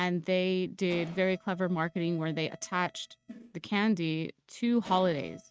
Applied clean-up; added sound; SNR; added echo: neural mask model RNNoise.